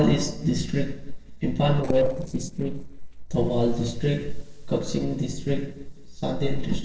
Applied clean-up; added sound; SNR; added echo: neural separator model SepFormer DNS4.